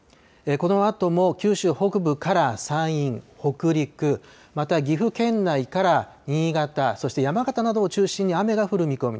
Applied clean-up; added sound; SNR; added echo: none; none; none; none.